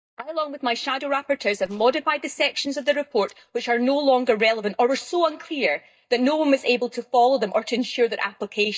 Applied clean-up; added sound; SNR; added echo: neural mask model DeepFilterNet 3.